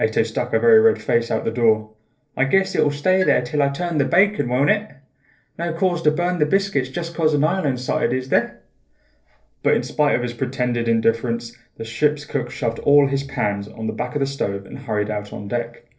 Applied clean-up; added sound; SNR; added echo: neural separator model SepFormer DNS4.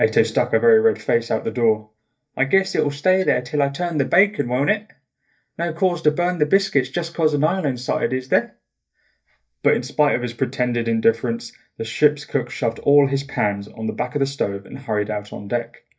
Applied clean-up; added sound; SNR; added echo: neural mask model DeepFilterNet 3.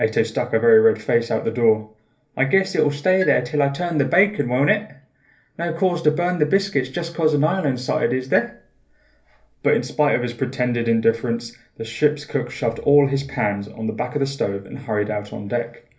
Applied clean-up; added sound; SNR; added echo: none; Marimba, xylophone; 19 dB; reverberation time 0.3 s.